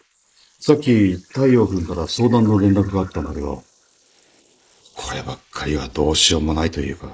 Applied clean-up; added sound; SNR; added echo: neural mask model Resemble Enhance denoiser.